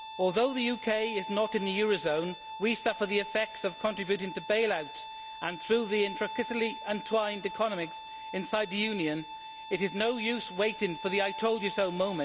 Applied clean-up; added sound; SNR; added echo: none; Bowed string instrument; 11 dB; none.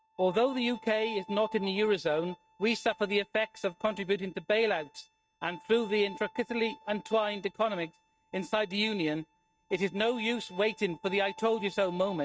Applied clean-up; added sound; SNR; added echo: neural mask model RNNoise.